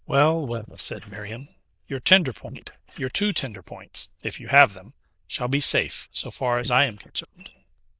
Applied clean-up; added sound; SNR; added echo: neural diffusion model UNIVERSE++.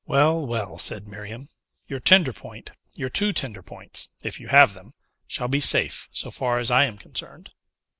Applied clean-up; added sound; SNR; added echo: none; none; none; none.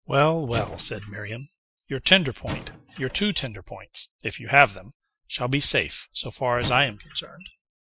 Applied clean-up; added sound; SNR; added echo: classical method Wiener filter.